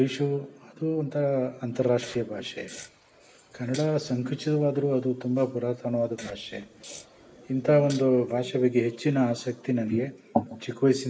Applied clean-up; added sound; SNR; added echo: neural mask model Resemble Enhance denoiser.